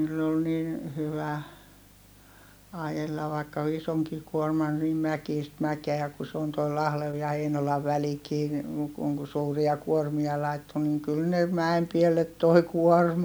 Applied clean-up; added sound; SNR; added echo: none; none; none; none.